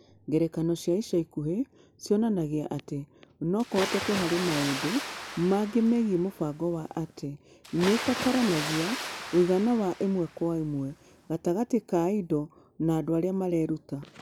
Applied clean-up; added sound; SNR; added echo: none; Water; 11 dB; none.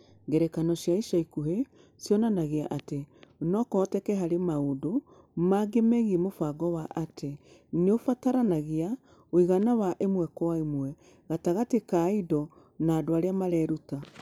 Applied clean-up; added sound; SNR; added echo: none; none; none; none.